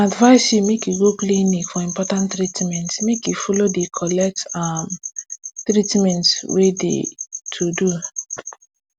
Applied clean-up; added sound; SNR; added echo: none; none; none; none.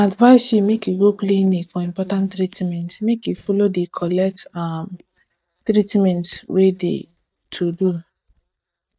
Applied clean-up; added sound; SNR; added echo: neural mask model DeepFilterNet 3.